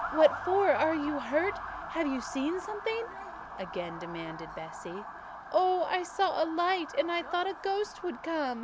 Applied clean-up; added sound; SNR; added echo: none; Motor vehicle (road) / Siren; 10 dB; none.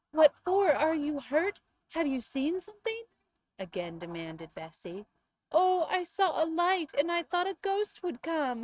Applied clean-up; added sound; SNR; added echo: neural mask model RNNoise.